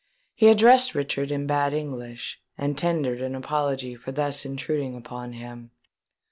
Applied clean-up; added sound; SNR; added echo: none; none; none; none.